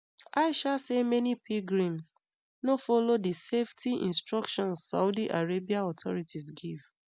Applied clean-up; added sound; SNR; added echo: none; none; none; none.